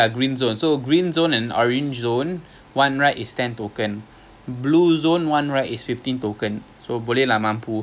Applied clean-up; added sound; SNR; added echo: none; none; none; none.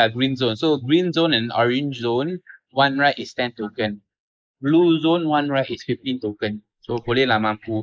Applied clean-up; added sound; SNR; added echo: neural mask model Resemble Enhance denoiser.